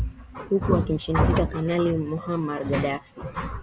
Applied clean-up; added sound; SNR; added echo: none; none; none; none.